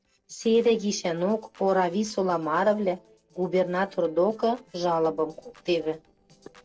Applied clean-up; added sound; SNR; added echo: neural separator model SepFormer DNS4.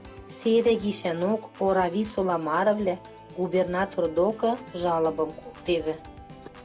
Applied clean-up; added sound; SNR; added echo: none; Organ; 19 dB; none.